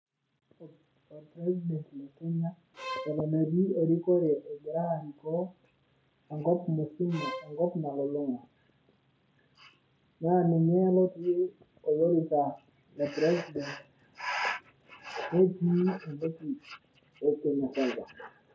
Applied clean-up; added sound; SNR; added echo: none; Bowed string instrument; 11 dB; none.